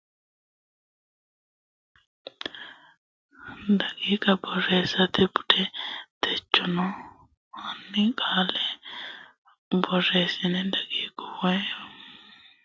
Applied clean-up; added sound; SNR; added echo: none; none; none; none.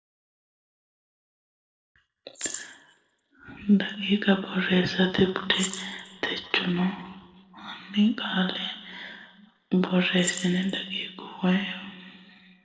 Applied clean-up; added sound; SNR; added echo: neural separator model SepFormer DNS4.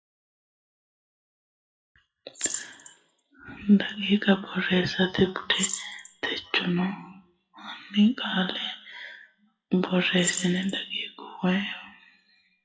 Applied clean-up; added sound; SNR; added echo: classical method WPE with log-MMSE.